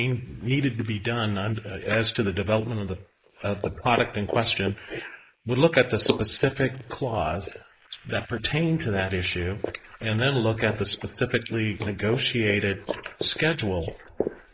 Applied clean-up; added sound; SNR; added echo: neural mask model Resemble Enhance denoiser.